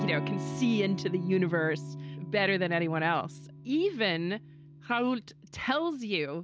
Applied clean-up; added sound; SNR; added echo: none; Electric guitar / Strum; 10 dB; none.